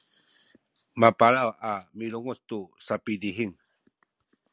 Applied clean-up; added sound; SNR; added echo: none; none; none; none.